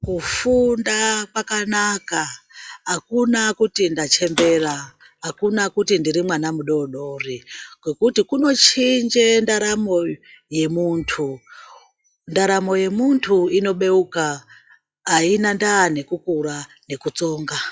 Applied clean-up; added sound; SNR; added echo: classical method log-MMSE.